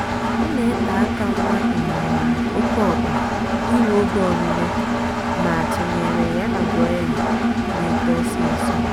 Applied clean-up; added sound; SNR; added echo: none; Engine; -5 dB; none.